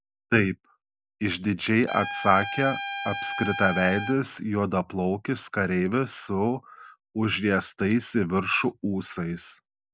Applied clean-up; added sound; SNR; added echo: none; Trumpet; 9 dB; none.